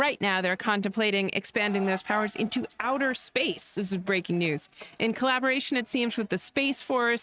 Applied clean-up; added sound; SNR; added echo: neural mask model RNNoise.